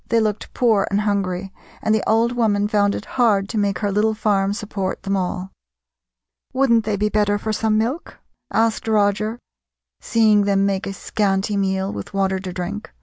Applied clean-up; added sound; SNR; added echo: none; none; none; none.